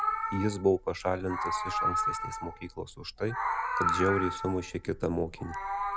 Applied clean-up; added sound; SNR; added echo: none; Meow; 1 dB; none.